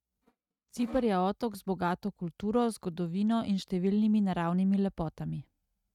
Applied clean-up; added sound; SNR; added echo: neural mask model RNNoise.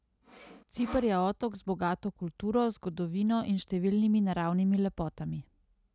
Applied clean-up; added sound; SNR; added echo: none; Sawing; 16 dB; none.